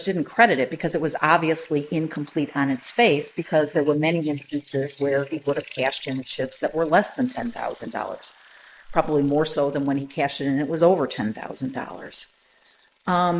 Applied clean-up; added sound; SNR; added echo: neural mask model Resemble Enhance denoiser.